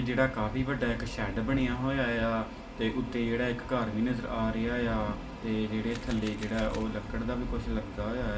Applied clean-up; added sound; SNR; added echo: none; Camera; 18 dB; reverberation time 0.2 s.